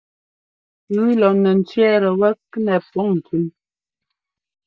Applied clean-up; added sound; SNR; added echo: neural mask model DeepFilterNet 3.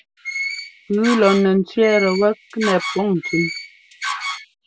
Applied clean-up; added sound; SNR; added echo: none; Door; 8 dB; none.